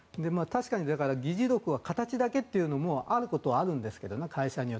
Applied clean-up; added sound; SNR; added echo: none; none; none; none.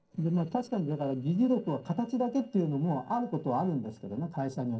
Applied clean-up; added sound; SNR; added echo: neural separator model SepFormer DNS4.